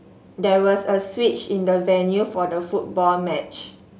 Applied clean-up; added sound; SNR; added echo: none; none; none; none.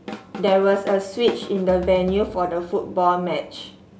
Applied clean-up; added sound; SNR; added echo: none; Drum kit; 15 dB; none.